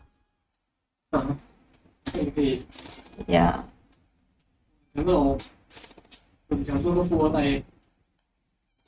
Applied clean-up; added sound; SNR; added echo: neural mask model RNNoise.